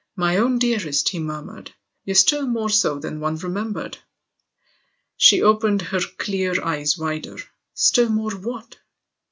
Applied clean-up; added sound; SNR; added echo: none; none; none; none.